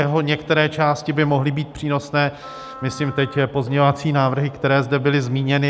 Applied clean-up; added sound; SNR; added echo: none; Wind instrument, woodwind instrument; 19 dB; none.